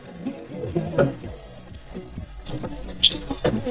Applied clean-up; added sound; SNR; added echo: neural mask model DeepFilterNet 3.